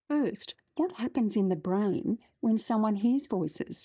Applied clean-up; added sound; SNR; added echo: neural mask model DeepFilterNet 3.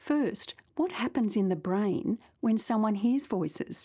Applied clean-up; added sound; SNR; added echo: none; none; none; none.